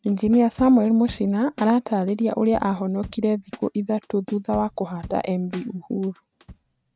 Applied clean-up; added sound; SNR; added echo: neural mask model RNNoise.